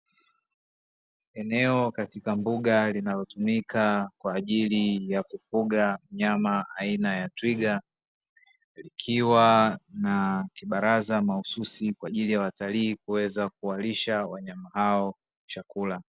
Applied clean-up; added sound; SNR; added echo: none; none; none; none.